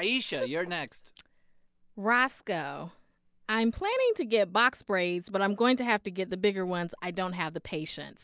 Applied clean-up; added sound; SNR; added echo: none; none; none; none.